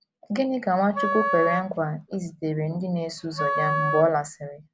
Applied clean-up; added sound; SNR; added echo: none; Wind instrument, woodwind instrument; 3 dB; none.